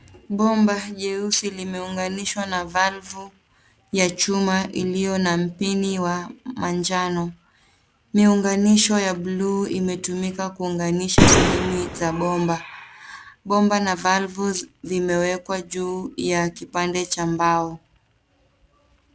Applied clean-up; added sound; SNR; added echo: none; Boom; -5 dB; none.